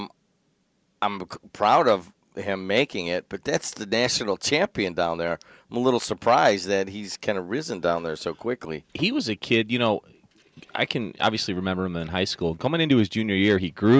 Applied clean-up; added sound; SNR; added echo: none; none; none; none.